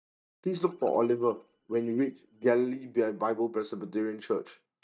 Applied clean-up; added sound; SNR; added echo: neural mask model DeepFilterNet 3.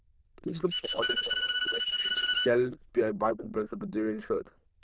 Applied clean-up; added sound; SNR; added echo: neural diffusion model UNIVERSE++.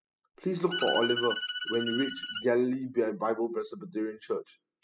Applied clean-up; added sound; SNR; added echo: classical method spectral subtraction.